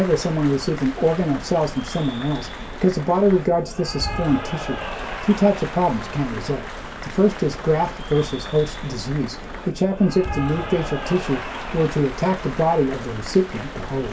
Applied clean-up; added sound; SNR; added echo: none; Applause / Cheering; 12 dB; reverberation time 0.2 s.